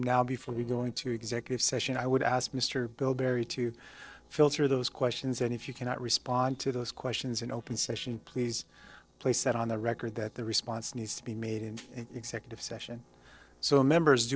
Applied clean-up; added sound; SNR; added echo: neural separator model SepFormer DNS4.